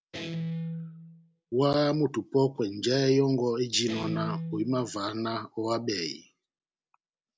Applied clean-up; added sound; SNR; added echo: none; Guitar; 11 dB; none.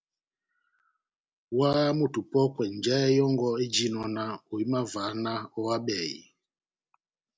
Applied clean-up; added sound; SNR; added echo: none; none; none; none.